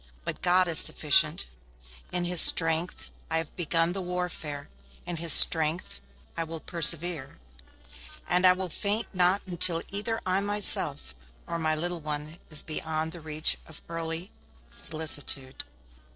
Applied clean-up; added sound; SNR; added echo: neural separator model SepFormer DNS4.